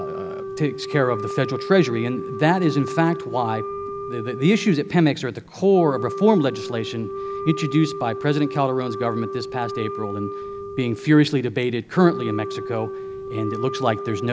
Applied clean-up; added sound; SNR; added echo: none; Wind instrument, woodwind instrument; 9 dB; none.